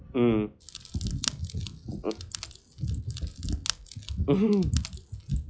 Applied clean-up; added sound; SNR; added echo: classical method log-MMSE.